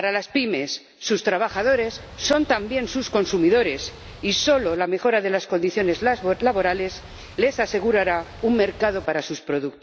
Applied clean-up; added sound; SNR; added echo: none; Boat, Water vehicle; 19 dB; none.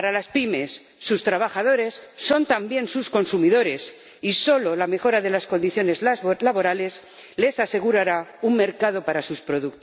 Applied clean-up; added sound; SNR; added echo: none; none; none; none.